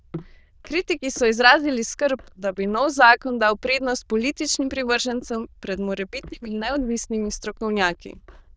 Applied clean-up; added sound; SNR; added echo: neural diffusion model UNIVERSE++.